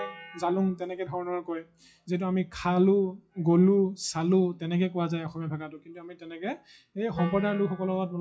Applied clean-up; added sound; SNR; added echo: classical method WPE with log-MMSE.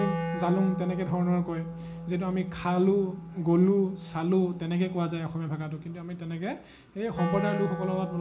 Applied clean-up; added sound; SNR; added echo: none; Wind instrument, woodwind instrument; 8 dB; reverberation time 0.4 s.